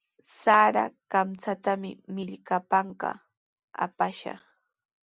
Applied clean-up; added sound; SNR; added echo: none; none; none; none.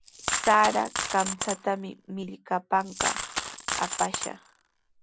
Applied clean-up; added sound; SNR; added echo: none; Coin (dropping); 4 dB; none.